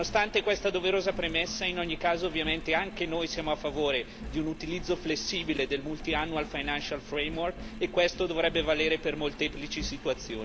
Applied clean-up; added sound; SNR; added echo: none; Engine; 11 dB; none.